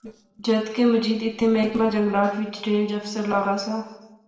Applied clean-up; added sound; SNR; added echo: neural separator model SepFormer DNS4.